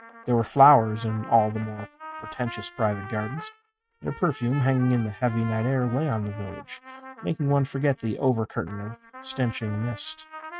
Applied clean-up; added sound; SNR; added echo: neural mask model RNNoise.